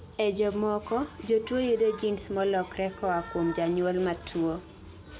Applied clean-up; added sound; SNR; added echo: none; none; none; none.